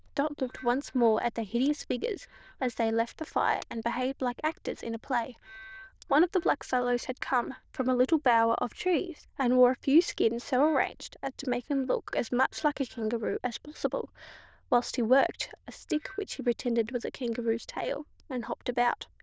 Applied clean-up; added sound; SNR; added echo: neural diffusion model UNIVERSE++.